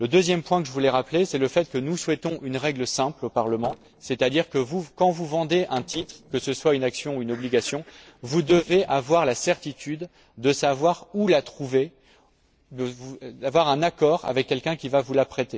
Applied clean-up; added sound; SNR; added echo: neural separator model SepFormer DNS4.